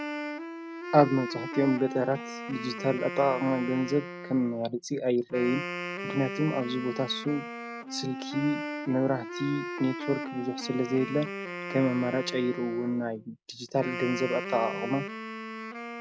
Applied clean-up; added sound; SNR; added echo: none; Wind instrument, woodwind instrument; 8 dB; none.